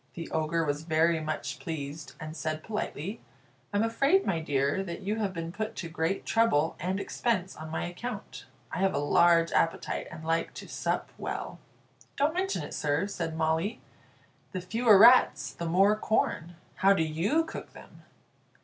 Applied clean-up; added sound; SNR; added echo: none; none; none; none.